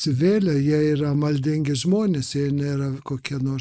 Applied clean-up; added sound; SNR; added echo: neural mask model Resemble Enhance denoiser.